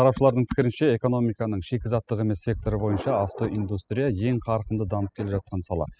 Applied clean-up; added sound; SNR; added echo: classical method spectral subtraction.